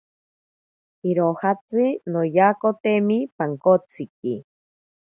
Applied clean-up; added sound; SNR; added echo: none; none; none; none.